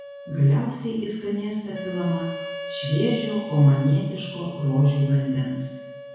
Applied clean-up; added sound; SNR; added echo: none; Wind instrument, woodwind instrument; 13 dB; reverberation time 1.0 s.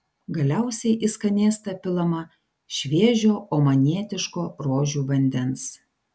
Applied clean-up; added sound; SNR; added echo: none; none; none; none.